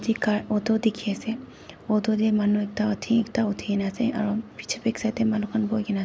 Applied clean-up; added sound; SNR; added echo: none; none; none; none.